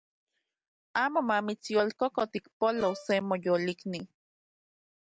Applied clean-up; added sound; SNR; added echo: none; Brass instrument; 16 dB; none.